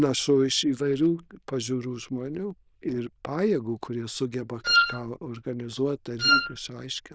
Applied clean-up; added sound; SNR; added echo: neural diffusion model UNIVERSE++.